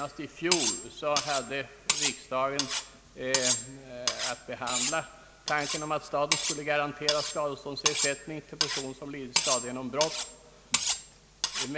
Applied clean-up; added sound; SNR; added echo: none; Cutlery, silverware; -1 dB; none.